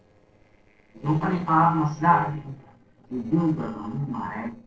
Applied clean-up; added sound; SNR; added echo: neural separator model SepFormer DNS4.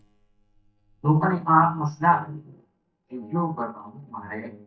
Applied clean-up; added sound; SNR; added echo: neural mask model DeepFilterNet 3.